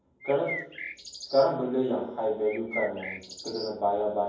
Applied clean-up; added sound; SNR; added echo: none; Bird; 11 dB; reverberation time 1.2 s.